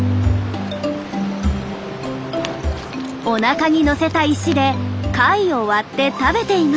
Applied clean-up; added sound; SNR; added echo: none; none; none; none.